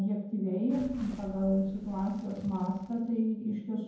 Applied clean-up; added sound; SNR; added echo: none; Crackle; 18 dB; reverberation time 0.9 s.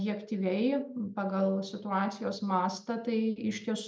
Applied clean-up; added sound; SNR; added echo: none; none; none; none.